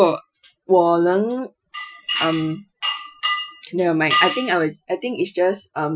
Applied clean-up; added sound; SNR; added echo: classical method Wiener filter.